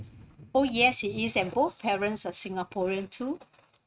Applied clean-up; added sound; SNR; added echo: neural mask model RNNoise.